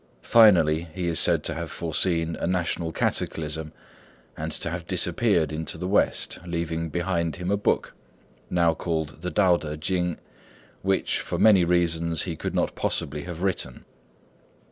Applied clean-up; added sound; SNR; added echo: none; none; none; none.